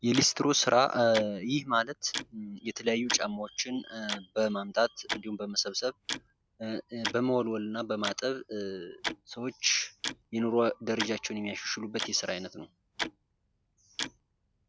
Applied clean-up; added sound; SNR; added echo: none; Tick-tock; 11 dB; none.